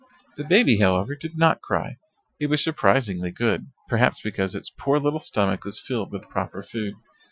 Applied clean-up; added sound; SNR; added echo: classical method Wiener filter.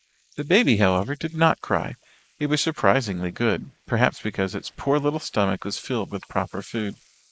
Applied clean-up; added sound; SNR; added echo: neural mask model Resemble Enhance denoiser.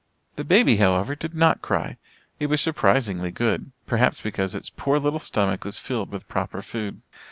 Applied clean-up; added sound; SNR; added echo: none; none; none; none.